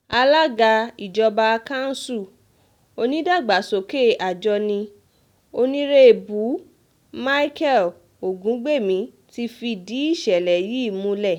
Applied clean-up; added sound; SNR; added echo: none; none; none; none.